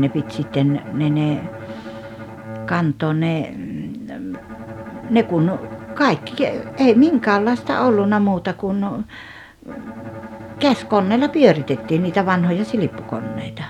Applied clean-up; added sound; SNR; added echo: none; Bowed string instrument; 14 dB; none.